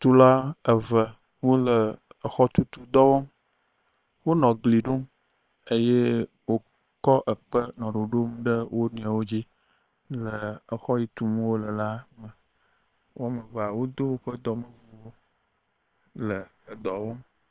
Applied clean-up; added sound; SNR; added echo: neural separator model SepFormer WHAM!.